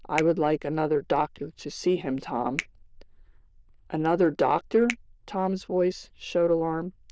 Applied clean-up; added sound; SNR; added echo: neural diffusion model UNIVERSE++.